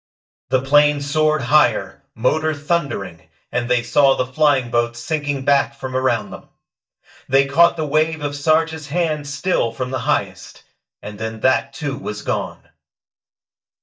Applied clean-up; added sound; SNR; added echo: neural mask model DeepFilterNet 3.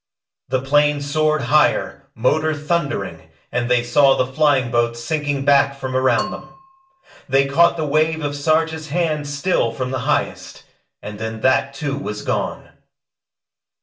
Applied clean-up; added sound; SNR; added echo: none; Bell / Percussion; 18 dB; reverberation time 0.3 s.